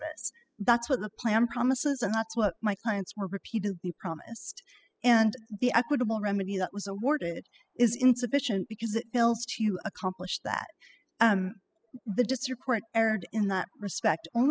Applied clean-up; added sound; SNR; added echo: classical method spectral subtraction.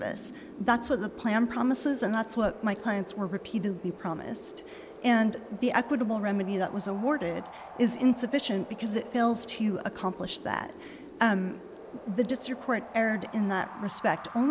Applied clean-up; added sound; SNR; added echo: none; Wind; 16 dB; none.